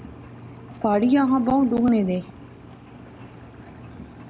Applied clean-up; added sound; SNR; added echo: none; Engine; 17 dB; none.